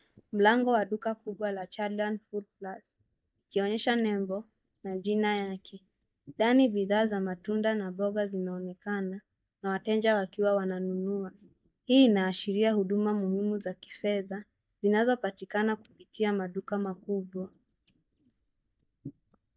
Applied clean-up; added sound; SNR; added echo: neural mask model DeepFilterNet 3.